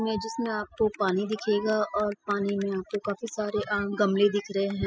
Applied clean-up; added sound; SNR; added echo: classical method spectral subtraction.